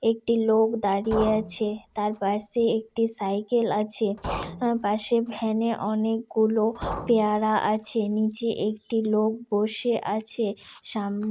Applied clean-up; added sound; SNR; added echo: none; Liquid; 14 dB; none.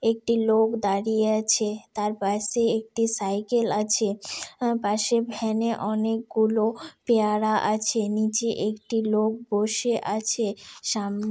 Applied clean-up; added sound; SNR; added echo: none; none; none; none.